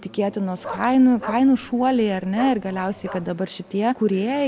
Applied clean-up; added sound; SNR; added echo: none; Bark; 15 dB; none.